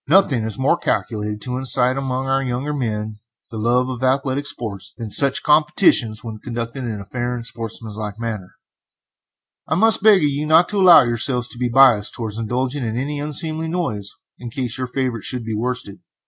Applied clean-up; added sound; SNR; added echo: none; none; none; none.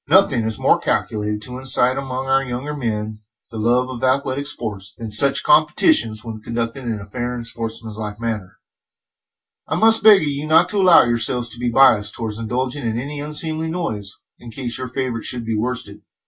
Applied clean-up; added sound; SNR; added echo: none; none; none; reverberation time 0.1 s.